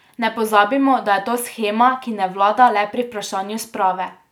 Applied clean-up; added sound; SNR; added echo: none; none; none; none.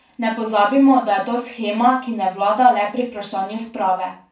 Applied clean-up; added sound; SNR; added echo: none; none; none; reverberation time 0.3 s.